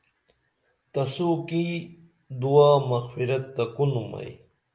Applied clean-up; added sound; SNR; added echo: none; none; none; none.